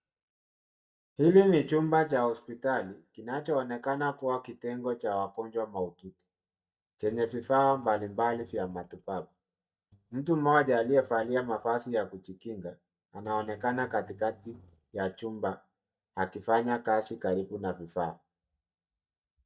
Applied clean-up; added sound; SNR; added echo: neural mask model DeepFilterNet 3.